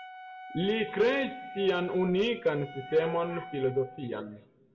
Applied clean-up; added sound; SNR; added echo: none; Wind instrument, woodwind instrument; 15 dB; reverberation time 1.9 s.